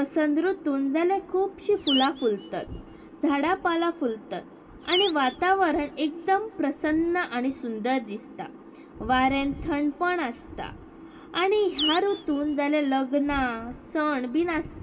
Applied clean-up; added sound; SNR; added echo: none; Animal; 11 dB; reverberation time 1.9 s.